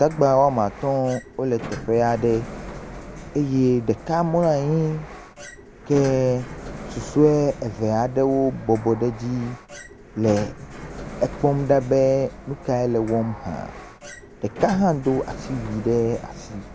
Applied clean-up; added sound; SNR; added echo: none; Sliding door; 14 dB; none.